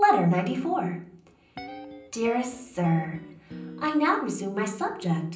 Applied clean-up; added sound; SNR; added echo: none; Guitar; 17 dB; reverberation time 0.6 s.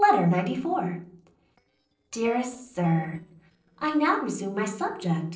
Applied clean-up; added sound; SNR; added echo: neural separator model SepFormer DNS4.